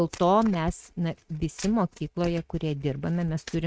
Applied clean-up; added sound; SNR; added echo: neural mask model RNNoise.